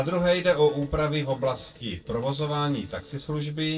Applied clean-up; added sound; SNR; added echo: neural separator model SepFormer DNS4.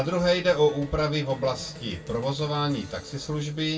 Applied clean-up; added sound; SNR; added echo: none; Cheering; 18 dB; reverberation time 0.1 s.